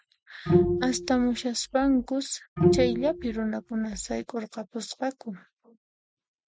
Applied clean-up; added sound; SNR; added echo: neural mask model RNNoise.